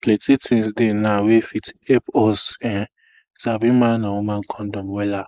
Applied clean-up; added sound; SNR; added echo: neural mask model Resemble Enhance denoiser.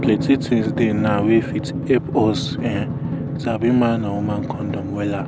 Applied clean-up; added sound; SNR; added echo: none; Drum; 5 dB; none.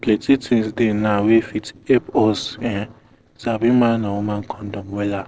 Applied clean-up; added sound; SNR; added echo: neural separator model SepFormer DNS4.